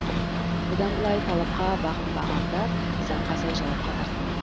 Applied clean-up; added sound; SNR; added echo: none; Boat, Water vehicle; -4 dB; none.